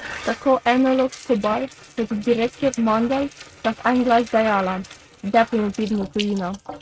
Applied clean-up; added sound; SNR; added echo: neural mask model RNNoise.